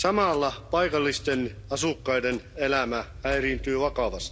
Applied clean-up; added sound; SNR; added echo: none; Clock; 15 dB; none.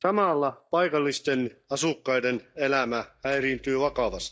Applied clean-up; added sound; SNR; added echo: neural mask model DeepFilterNet 3.